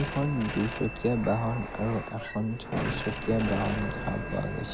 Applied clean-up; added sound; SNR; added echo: none; Sliding door + Telephone; 5 dB; none.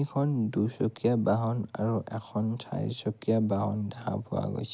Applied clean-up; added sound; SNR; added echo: none; none; none; none.